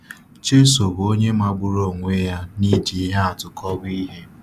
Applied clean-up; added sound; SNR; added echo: none; none; none; none.